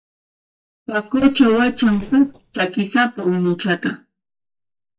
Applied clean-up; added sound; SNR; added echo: neural mask model DeepFilterNet 3.